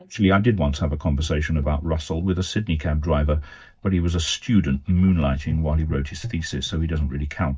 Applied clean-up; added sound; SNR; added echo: neural mask model DeepFilterNet 3.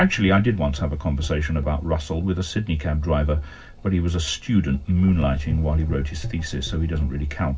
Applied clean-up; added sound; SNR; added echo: none; Gurgling / Engine; 14 dB; reverberation time 0.4 s.